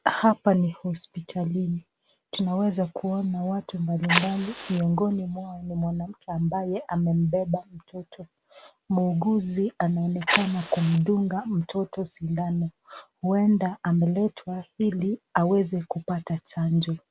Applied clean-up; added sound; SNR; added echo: none; Fire; 5 dB; none.